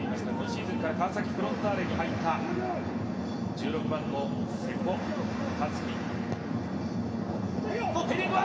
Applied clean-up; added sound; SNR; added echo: none; none; none; reverberation time 2.7 s.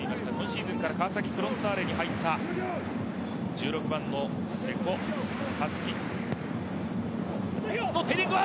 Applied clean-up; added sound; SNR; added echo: none; none; none; none.